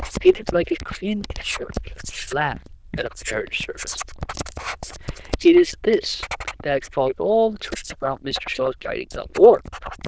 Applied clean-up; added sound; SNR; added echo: neural diffusion model UNIVERSE++.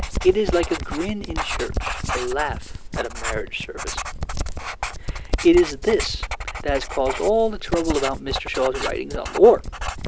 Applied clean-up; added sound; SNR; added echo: none; Writing; 5 dB; none.